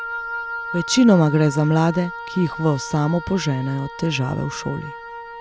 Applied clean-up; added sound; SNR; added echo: none; Wind instrument, woodwind instrument; 11 dB; none.